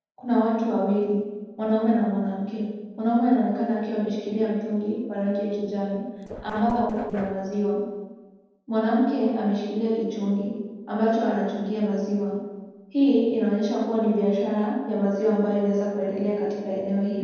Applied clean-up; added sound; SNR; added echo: neural separator model SepFormer DNS4.